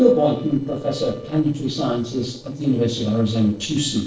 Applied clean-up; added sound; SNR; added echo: neural separator model SepFormer DNS4.